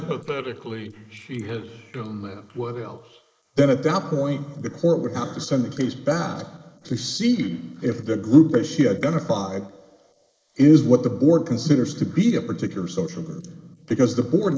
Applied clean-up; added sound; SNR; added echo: neural mask model Resemble Enhance denoiser.